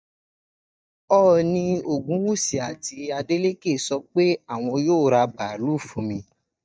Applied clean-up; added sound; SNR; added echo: neural mask model DeepFilterNet 3.